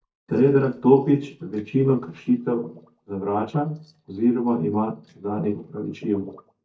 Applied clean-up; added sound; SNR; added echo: neural mask model DeepFilterNet 3.